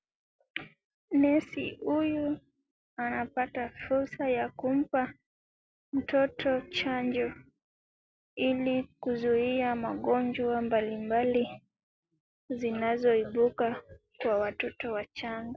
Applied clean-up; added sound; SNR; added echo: none; none; none; none.